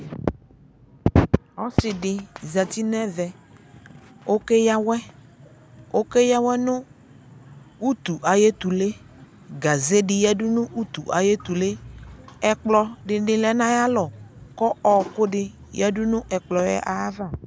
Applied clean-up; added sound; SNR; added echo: none; none; none; none.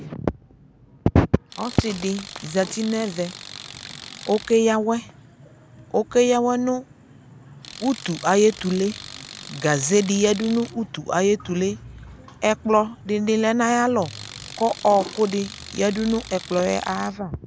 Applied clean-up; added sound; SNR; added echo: none; Tools; 16 dB; none.